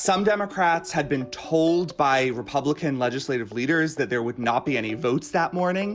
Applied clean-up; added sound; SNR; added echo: none; none; none; none.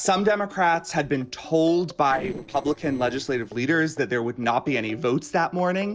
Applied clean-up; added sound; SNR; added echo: neural separator model SepFormer DNS4.